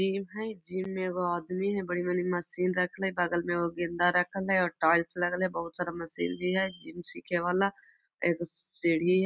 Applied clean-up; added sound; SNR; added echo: none; none; none; none.